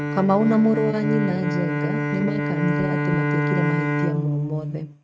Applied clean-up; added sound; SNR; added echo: neural mask model RNNoise.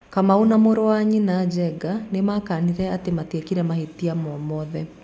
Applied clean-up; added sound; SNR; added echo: none; none; none; none.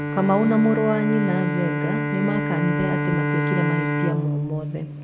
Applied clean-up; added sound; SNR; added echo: none; Bowed string instrument; 1 dB; none.